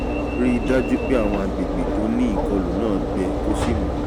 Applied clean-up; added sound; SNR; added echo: none; Alarm / Engine / Train; 0 dB; none.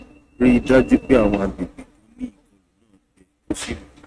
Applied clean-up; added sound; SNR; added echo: neural mask model RNNoise.